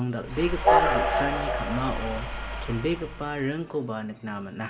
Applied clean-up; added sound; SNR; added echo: none; Train; -3 dB; reverberation time 0.8 s.